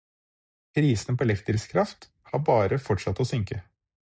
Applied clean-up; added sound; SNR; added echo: none; none; none; none.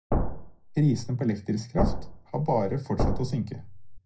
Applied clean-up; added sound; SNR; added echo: none; Thump, thud; 0 dB; reverberation time 0.3 s.